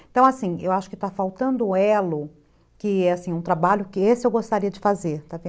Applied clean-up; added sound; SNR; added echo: none; none; none; none.